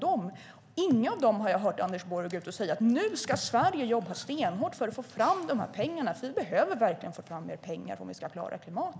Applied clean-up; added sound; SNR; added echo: none; none; none; none.